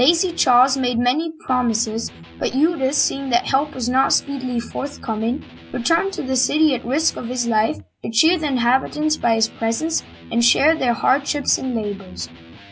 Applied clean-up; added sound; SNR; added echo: none; Electric guitar; 20 dB; none.